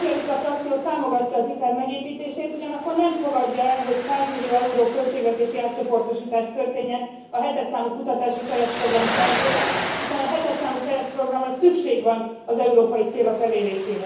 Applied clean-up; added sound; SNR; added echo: none; Waves, surf; 9 dB; reverberation time 0.9 s.